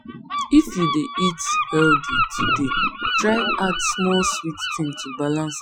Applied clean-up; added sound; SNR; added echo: classical method Wiener filter.